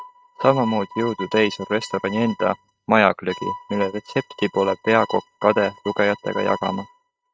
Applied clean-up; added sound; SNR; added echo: neural mask model RNNoise.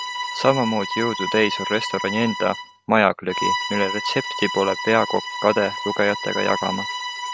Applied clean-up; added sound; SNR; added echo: none; Bowed string instrument; 6 dB; none.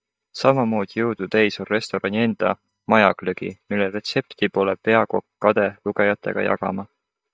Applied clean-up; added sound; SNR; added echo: neural mask model DeepFilterNet 3.